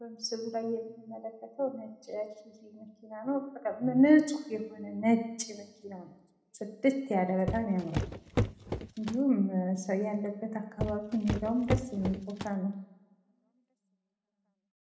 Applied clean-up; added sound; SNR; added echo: none; Walk, footsteps; 3 dB; reverberation time 0.8 s.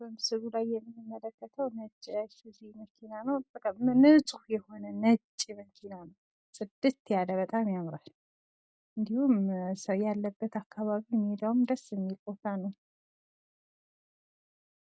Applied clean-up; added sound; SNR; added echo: none; none; none; none.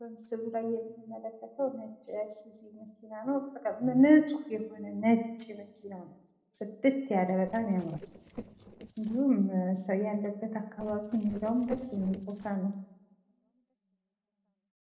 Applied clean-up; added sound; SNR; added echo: neural separator model SepFormer DNS4.